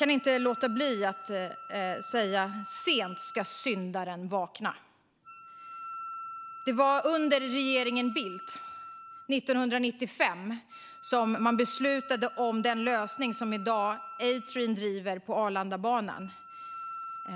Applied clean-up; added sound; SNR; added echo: none; Wind instrument, woodwind instrument; 14 dB; none.